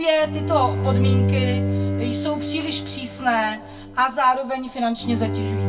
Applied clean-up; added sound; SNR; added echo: none; Bowed string instrument; 0 dB; reverberation time 0.2 s.